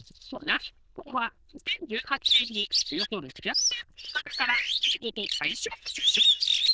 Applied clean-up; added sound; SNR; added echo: neural diffusion model UNIVERSE++.